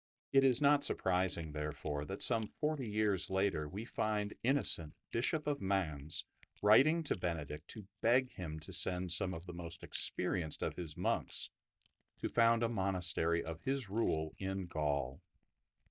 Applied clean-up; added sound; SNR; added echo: neural mask model DeepFilterNet 3.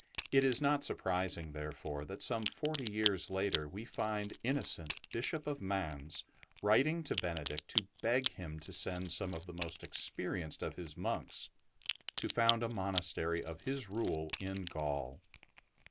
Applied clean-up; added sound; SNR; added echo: none; Crack; 1 dB; none.